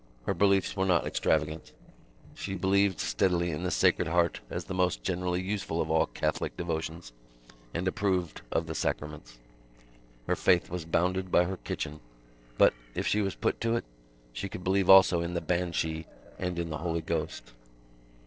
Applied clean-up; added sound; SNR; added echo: neural separator model SepFormer DNS4.